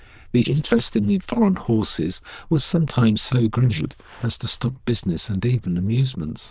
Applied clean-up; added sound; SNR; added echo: neural diffusion model UNIVERSE++.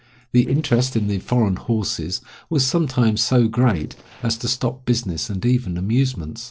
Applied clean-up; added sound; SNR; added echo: neural separator model SepFormer DNS4.